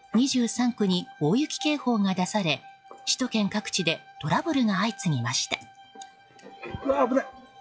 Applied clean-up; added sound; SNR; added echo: classical method log-MMSE.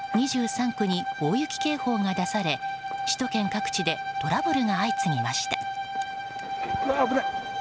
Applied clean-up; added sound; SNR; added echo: none; Bowed string instrument; 3 dB; none.